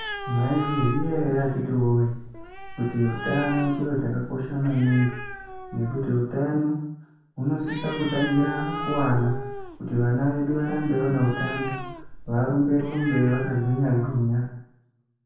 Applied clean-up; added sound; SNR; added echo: none; Animal; 10 dB; reverberation time 0.6 s.